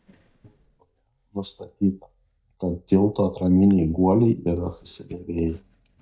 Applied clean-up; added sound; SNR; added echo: neural mask model DeepFilterNet 3.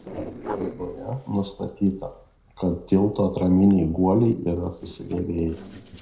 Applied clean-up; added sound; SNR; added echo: neural separator model SepFormer DNS4.